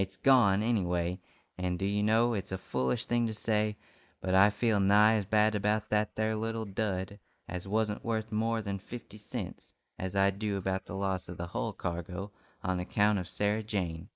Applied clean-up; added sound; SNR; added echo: neural mask model Resemble Enhance denoiser.